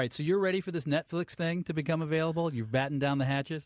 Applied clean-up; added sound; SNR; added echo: none; none; none; none.